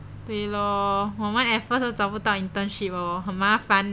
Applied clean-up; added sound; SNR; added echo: none; none; none; none.